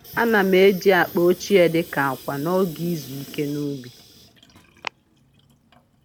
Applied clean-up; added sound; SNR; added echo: none; Sink (filling or washing) / Water tap, faucet; 20 dB; none.